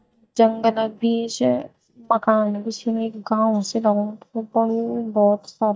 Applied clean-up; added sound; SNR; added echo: neural mask model DeepFilterNet 3.